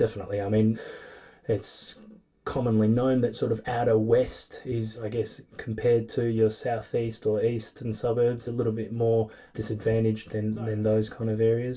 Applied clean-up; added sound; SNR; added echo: none; none; none; reverberation time 0.2 s.